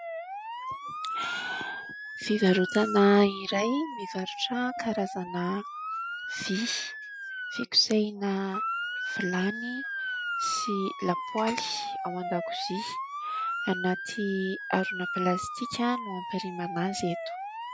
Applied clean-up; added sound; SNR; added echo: classical method spectral subtraction.